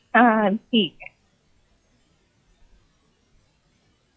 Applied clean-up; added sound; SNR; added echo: classical method log-MMSE.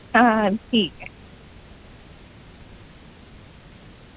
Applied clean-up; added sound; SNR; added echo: none; Water; 19 dB; none.